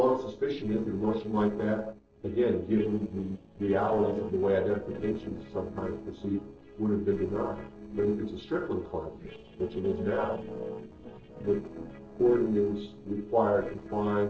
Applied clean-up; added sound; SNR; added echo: neural separator model SepFormer DNS4.